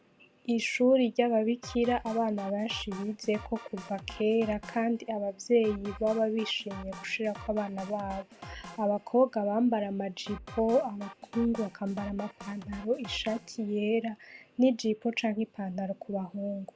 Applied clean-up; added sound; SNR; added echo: none; Drum kit; 17 dB; none.